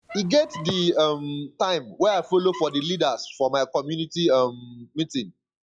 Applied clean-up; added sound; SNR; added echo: classical method log-MMSE.